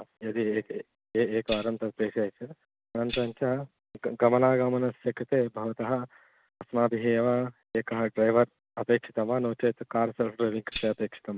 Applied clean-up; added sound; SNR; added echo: none; Tambourine; 12 dB; none.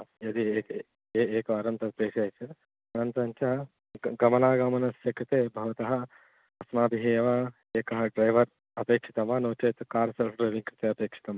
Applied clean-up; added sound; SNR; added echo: none; none; none; none.